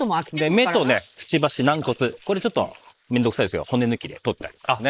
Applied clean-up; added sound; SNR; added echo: neural mask model Resemble Enhance denoiser.